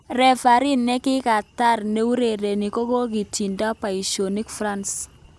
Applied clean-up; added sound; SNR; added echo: none; none; none; none.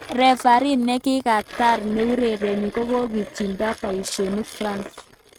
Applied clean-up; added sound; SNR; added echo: neural mask model RNNoise.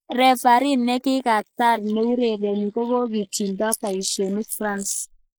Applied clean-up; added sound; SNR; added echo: neural mask model Resemble Enhance denoiser.